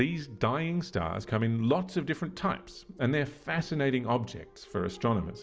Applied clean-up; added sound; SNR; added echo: none; none; none; none.